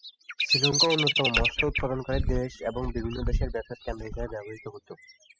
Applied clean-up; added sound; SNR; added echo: classical method spectral subtraction.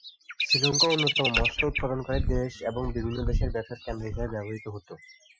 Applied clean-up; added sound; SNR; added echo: classical method Wiener filter.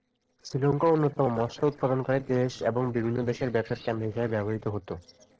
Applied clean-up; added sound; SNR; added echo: neural separator model SepFormer DNS4.